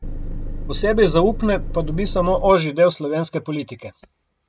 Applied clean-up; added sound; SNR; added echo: none; Engine; 5 dB; none.